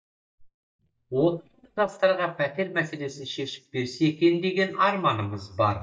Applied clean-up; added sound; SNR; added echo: neural mask model DeepFilterNet 3.